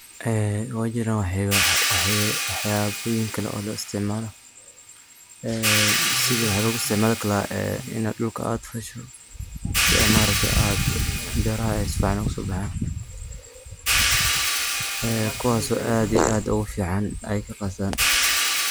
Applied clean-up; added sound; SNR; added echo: none; Fart + Hi-hat; 1 dB; none.